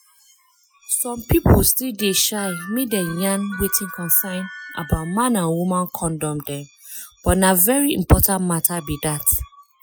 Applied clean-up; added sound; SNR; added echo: classical method Wiener filter.